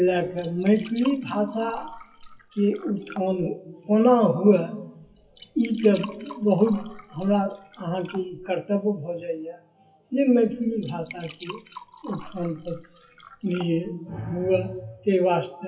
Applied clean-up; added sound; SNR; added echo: classical method WPE with log-MMSE.